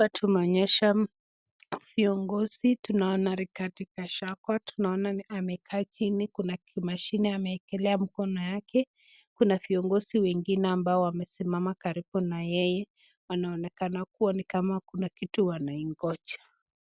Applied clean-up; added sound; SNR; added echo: none; none; none; none.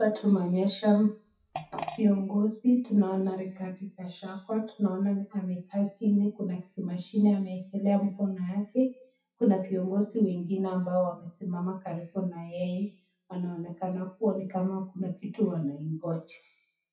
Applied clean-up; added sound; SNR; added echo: classical method WPE with log-MMSE.